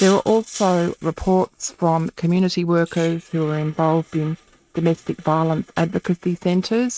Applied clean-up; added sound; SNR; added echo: neural mask model RNNoise.